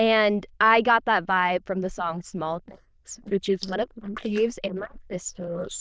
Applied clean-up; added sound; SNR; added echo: neural diffusion model UNIVERSE++.